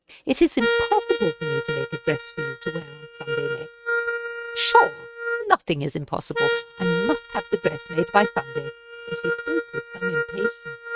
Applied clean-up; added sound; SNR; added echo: neural mask model RNNoise.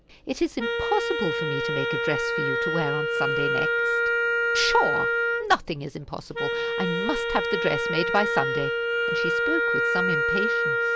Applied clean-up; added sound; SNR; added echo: none; Wind instrument, woodwind instrument; -4 dB; none.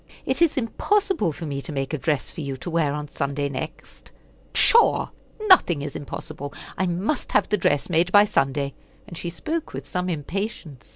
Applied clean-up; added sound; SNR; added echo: none; none; none; none.